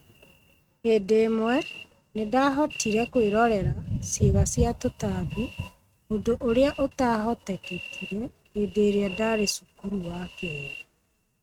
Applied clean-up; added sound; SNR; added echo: neural mask model RNNoise.